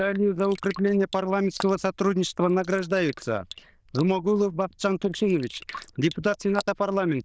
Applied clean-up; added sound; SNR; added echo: neural diffusion model UNIVERSE++.